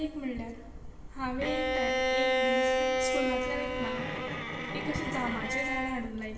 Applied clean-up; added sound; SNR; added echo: none; Bowed string instrument; -4 dB; reverberation time 0.8 s.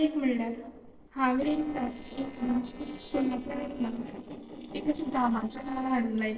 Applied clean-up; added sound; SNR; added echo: neural separator model SepFormer DNS4.